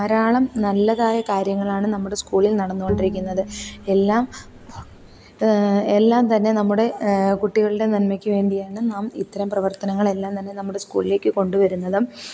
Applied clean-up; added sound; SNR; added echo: none; Bowed string instrument; 10 dB; none.